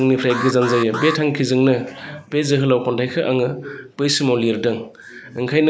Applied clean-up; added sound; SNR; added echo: neural mask model Resemble Enhance denoiser.